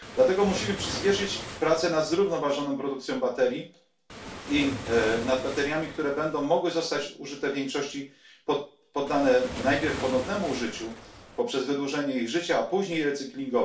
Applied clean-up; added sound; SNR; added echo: none; Waves, surf; 10 dB; reverberation time 0.3 s.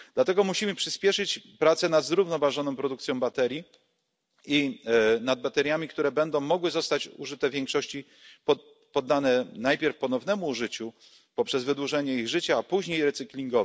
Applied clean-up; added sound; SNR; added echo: none; none; none; none.